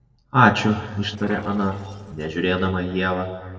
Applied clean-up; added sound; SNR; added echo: neural separator model SepFormer DNS4.